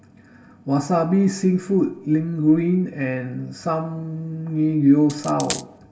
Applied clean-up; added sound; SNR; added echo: none; Coin (dropping); 11 dB; reverberation time 0.2 s.